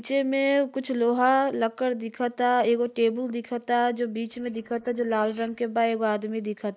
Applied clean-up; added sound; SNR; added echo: neural mask model Resemble Enhance denoiser.